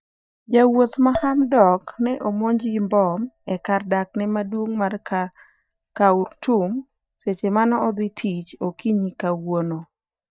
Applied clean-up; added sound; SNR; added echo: neural mask model DeepFilterNet 3.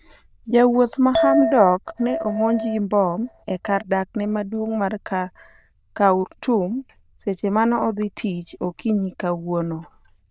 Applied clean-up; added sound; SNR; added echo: neural diffusion model UNIVERSE++.